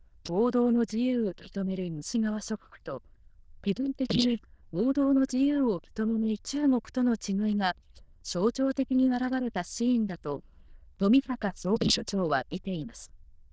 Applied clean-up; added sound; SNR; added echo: neural diffusion model UNIVERSE++.